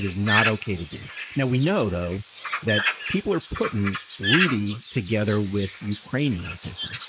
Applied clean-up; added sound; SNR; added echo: neural mask model Resemble Enhance denoiser.